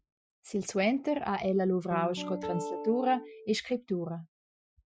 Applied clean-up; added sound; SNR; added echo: classical method Wiener filter.